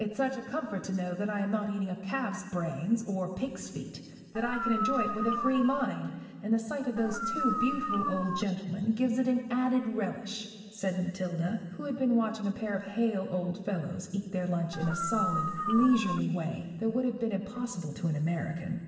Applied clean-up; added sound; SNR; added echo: none; Dog; 2 dB; reverberation time 2.4 s.